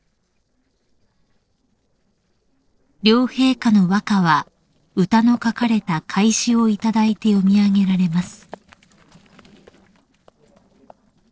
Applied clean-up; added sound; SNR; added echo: neural separator model SepFormer DNS4.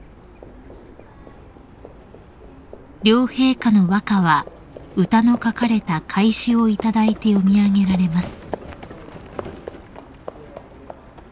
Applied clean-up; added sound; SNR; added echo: none; Livestock, farm animals, working animals; 16 dB; none.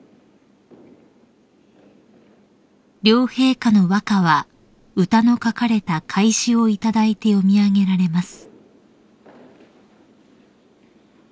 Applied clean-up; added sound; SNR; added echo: none; none; none; none.